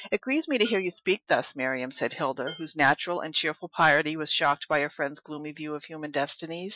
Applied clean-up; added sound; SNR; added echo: classical method Wiener filter.